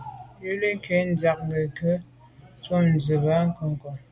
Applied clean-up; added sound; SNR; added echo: none; none; none; none.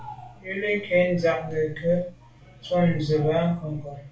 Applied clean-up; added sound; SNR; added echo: none; none; none; reverberation time 0.3 s.